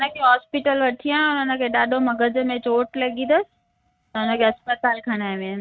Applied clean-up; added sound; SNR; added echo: neural mask model RNNoise.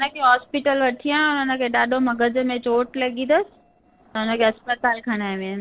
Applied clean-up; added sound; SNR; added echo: neural separator model SepFormer DNS4.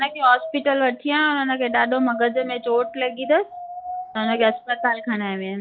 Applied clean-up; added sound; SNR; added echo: classical method log-MMSE.